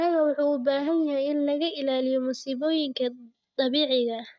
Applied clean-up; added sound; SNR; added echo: neural mask model DeepFilterNet 3.